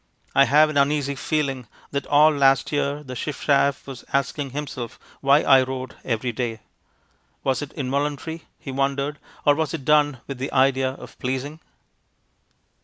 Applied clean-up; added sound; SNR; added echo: none; none; none; none.